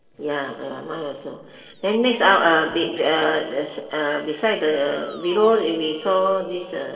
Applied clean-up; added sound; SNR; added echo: neural separator model SepFormer DNS4.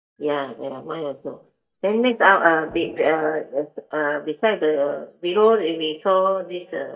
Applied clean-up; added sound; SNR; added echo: neural mask model DeepFilterNet 3.